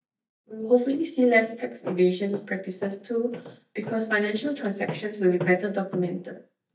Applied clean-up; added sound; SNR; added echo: neural mask model DeepFilterNet 3.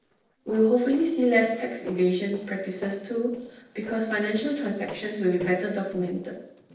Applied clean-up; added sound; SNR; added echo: neural separator model SepFormer DNS4.